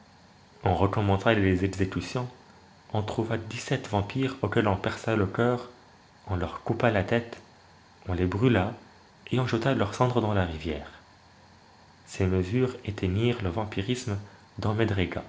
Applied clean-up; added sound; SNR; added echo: none; none; none; none.